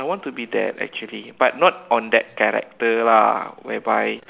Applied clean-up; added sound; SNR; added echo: none; none; none; none.